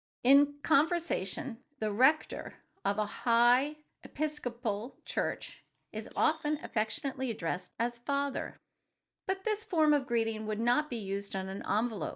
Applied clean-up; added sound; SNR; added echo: neural mask model DeepFilterNet 3.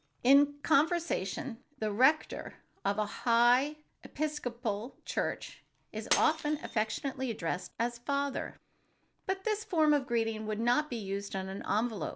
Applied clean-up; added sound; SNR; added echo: none; Shatter; 17 dB; none.